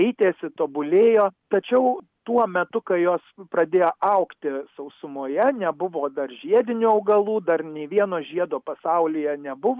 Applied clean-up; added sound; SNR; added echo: none; none; none; none.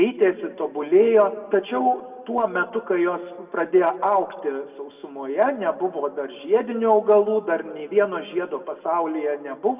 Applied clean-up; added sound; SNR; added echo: none; none; none; reverberation time 1.0 s.